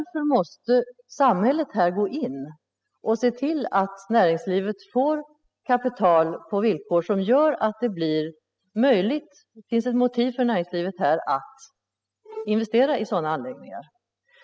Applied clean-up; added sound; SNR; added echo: classical method spectral subtraction.